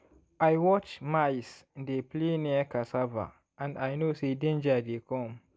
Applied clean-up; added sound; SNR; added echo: none; none; none; none.